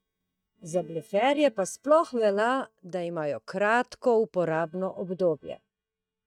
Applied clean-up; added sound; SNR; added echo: neural mask model DeepFilterNet 3.